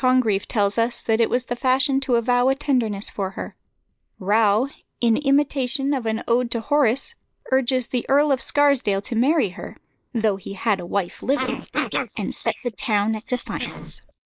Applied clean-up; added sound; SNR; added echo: neural mask model Resemble Enhance denoiser.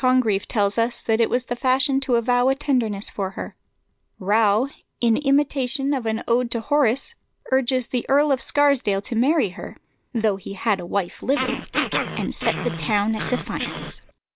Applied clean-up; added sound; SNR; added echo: none; Growling; 6 dB; none.